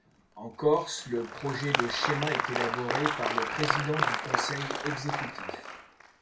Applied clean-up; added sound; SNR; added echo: none; Applause; 0 dB; reverberation time 0.2 s.